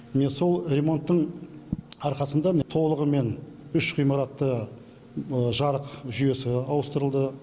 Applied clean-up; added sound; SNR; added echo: none; none; none; none.